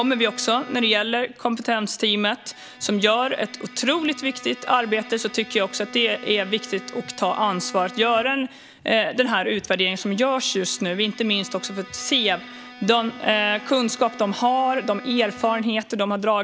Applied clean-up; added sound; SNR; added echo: none; Bowed string instrument; 18 dB; none.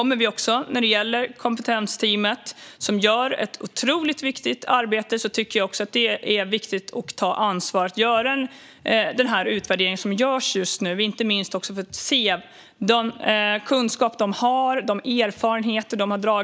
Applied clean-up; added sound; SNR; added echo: none; none; none; none.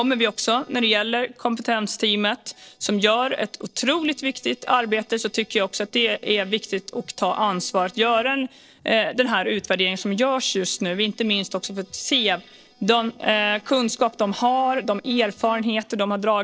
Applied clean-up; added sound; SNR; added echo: neural separator model SepFormer DNS4.